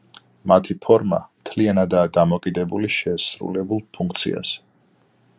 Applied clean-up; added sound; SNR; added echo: none; none; none; none.